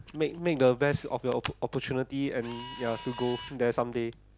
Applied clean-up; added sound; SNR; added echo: none; Camera + Tambourine; 12 dB; none.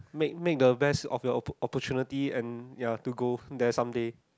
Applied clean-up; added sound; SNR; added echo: none; none; none; none.